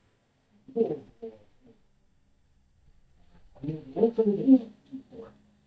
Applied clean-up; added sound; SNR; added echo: neural mask model DeepFilterNet 3.